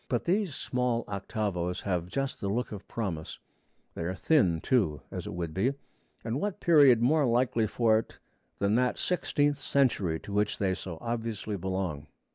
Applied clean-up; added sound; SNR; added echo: none; none; none; none.